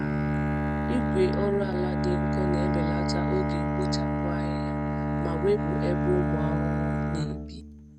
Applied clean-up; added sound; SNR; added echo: neural mask model RNNoise.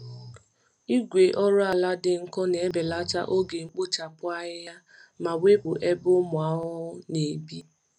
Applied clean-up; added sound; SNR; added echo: none; none; none; none.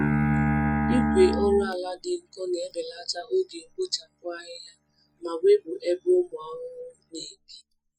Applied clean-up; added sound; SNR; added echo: classical method Wiener filter.